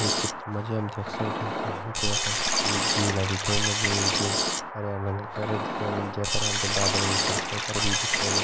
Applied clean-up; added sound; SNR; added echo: none; Liquid; -4 dB; none.